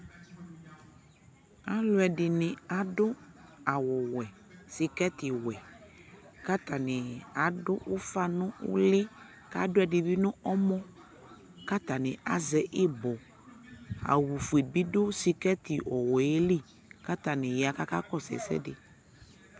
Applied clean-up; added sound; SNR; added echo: none; none; none; none.